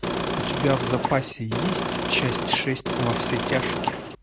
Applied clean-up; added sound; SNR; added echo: none; Engine / Car; -1 dB; none.